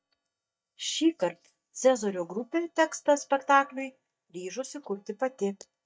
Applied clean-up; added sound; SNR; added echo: neural mask model DeepFilterNet 3.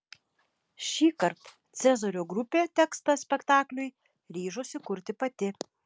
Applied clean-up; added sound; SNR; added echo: none; none; none; none.